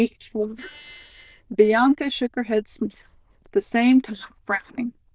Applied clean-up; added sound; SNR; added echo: neural diffusion model UNIVERSE++.